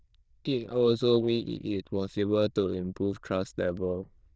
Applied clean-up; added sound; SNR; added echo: neural diffusion model UNIVERSE++.